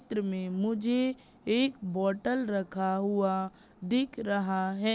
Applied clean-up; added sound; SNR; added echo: none; none; none; none.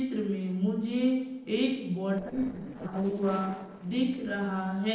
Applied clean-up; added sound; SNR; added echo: neural separator model SepFormer DNS4.